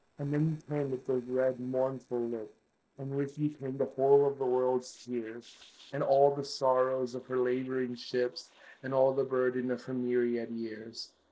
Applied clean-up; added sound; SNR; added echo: neural separator model SepFormer DNS4.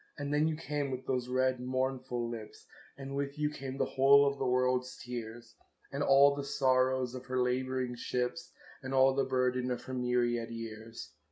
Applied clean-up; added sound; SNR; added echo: none; none; none; none.